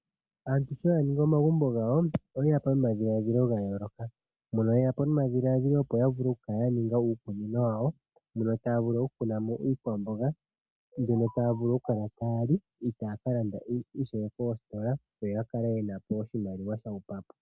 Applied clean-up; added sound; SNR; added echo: none; none; none; none.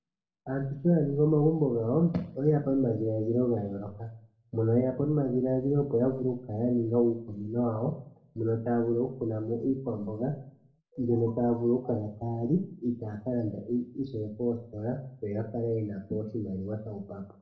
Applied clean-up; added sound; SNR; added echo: none; none; none; reverberation time 0.5 s.